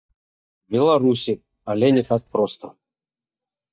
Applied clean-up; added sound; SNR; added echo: neural mask model DeepFilterNet 3.